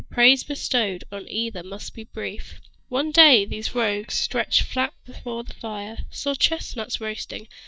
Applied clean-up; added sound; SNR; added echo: neural mask model DeepFilterNet 3.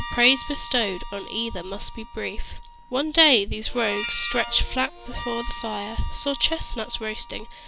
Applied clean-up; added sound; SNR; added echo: none; Harmonica; 13 dB; none.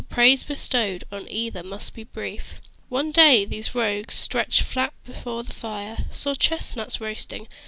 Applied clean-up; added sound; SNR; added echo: none; none; none; none.